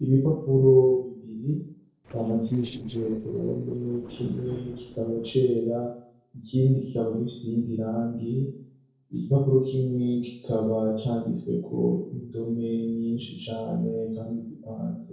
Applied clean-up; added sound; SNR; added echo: neural separator model SepFormer DNS4.